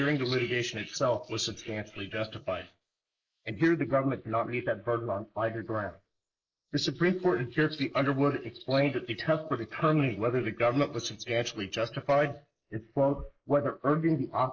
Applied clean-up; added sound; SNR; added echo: neural mask model Resemble Enhance denoiser.